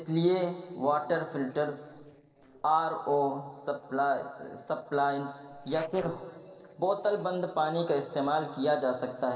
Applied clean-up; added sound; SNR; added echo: neural separator model SepFormer DNS4.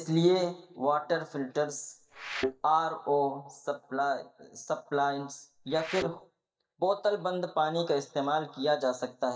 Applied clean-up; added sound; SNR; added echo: neural mask model DeepFilterNet 3.